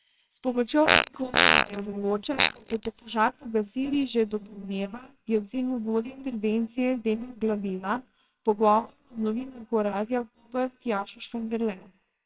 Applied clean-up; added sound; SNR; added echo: neural separator model SepFormer WHAMR!.